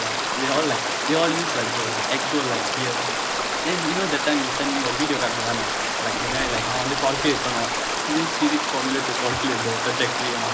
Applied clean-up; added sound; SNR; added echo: none; Stream; -2 dB; none.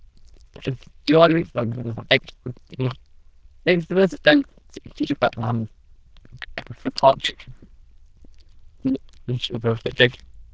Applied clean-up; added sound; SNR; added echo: neural diffusion model UNIVERSE++.